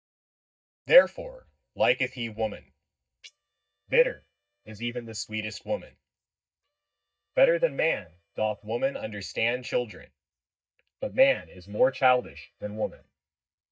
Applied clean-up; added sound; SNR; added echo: neural mask model DeepFilterNet 3.